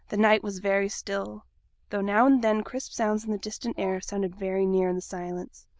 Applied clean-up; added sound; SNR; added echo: neural diffusion model UNIVERSE++.